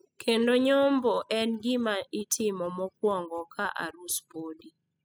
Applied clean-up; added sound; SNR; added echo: classical method spectral subtraction.